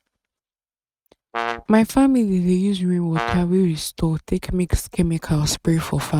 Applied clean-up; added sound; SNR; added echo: neural mask model RNNoise.